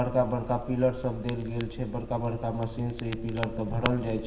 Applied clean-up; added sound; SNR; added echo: none; Crackle; 9 dB; reverberation time 1.1 s.